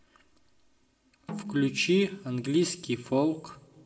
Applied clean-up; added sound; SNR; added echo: none; Snare drum; 15 dB; reverberation time 1.6 s.